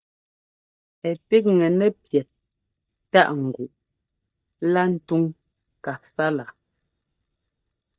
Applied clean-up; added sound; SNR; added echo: neural mask model DeepFilterNet 3.